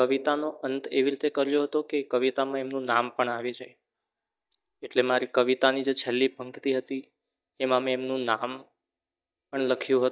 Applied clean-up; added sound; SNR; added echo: neural mask model DeepFilterNet 3.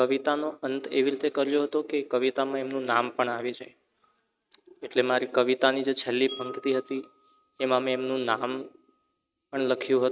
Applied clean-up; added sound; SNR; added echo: neural mask model RNNoise.